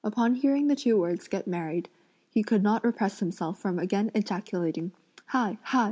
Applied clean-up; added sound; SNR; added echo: none; none; none; none.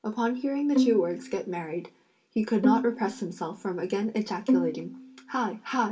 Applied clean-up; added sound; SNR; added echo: none; Bowed string instrument; 1 dB; reverberation time 0.2 s.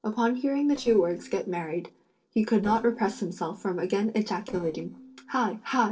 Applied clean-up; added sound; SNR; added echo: neural separator model SepFormer DNS4.